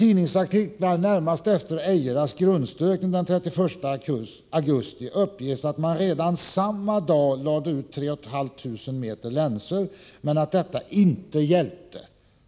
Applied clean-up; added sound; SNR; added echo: none; none; none; none.